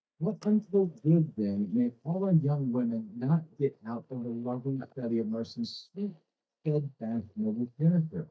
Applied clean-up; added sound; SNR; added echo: neural mask model DeepFilterNet 3.